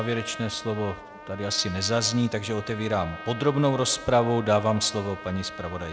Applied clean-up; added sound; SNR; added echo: none; Trumpet; 14 dB; none.